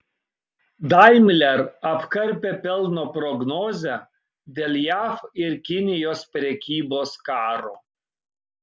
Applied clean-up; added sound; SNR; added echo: none; none; none; none.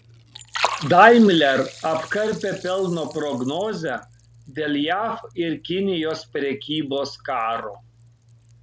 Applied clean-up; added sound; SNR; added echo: none; Liquid; 15 dB; none.